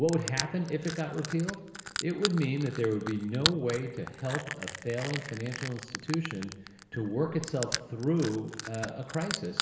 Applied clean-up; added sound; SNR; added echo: none; Crushing; 7 dB; reverberation time 1.1 s.